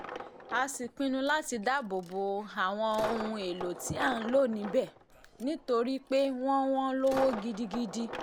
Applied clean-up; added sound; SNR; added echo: none; Coin (dropping); 12 dB; none.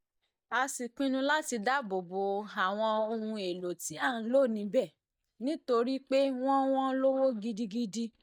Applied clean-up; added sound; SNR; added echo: neural mask model DeepFilterNet 3.